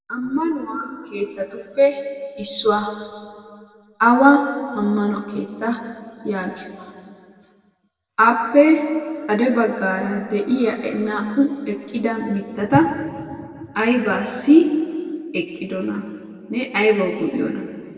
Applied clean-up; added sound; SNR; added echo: none; none; none; reverberation time 2.1 s.